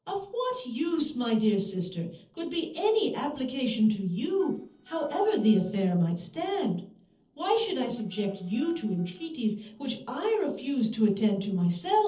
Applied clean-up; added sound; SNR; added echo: neural separator model SepFormer DNS4.